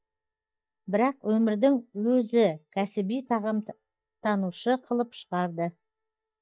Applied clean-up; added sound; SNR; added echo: neural mask model DeepFilterNet 3.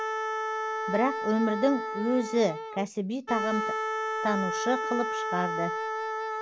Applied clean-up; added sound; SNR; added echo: none; Wind instrument, woodwind instrument; 2 dB; none.